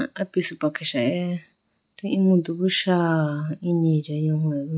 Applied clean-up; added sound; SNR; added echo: none; none; none; none.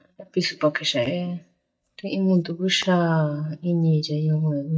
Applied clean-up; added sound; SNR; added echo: neural mask model DeepFilterNet 3.